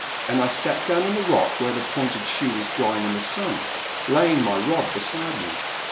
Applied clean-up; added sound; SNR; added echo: none; Water; 4 dB; none.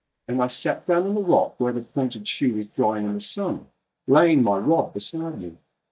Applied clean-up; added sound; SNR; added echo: neural mask model DeepFilterNet 3.